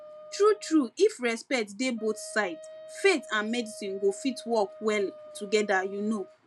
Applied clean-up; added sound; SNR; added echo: none; Wind instrument, woodwind instrument; 18 dB; none.